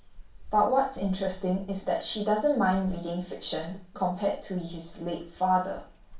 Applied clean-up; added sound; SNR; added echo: none; Dog; 16 dB; reverberation time 0.3 s.